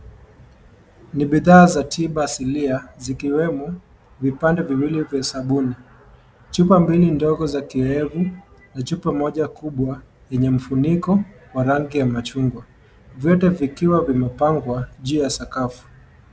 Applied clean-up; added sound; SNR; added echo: none; none; none; none.